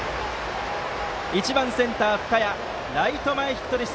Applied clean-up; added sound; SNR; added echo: none; none; none; none.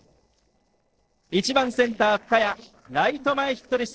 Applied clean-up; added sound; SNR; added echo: neural separator model SepFormer DNS4.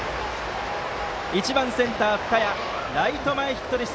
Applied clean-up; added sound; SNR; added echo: none; Zipper (clothing); 13 dB; none.